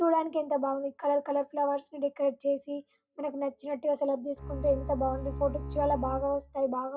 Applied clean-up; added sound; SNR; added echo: none; Bowed string instrument; 8 dB; reverberation time 0.2 s.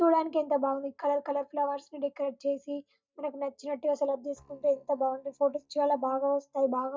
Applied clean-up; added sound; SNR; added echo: neural mask model DeepFilterNet 3.